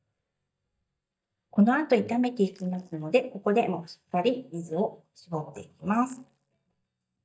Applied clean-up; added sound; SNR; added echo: neural mask model DeepFilterNet 3.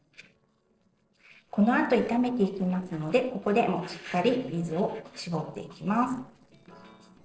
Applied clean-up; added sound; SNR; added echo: neural separator model SepFormer DNS4.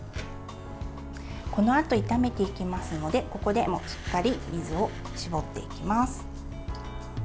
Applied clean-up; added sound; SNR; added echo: none; none; none; none.